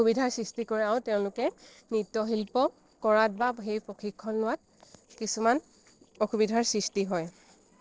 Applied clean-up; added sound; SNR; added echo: neural separator model SepFormer DNS4.